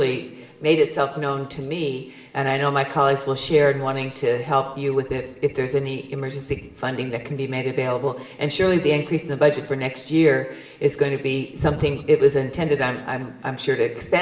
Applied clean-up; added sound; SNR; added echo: none; none; none; reverberation time 1.1 s.